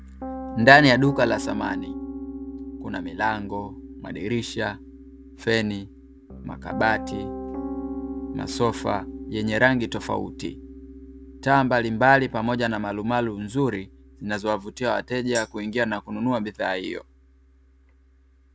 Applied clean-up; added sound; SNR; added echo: none; Tambourine + Piano; 12 dB; none.